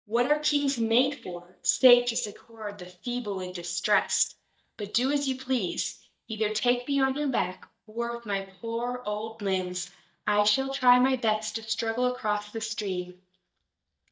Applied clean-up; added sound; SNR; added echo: neural mask model DeepFilterNet 3.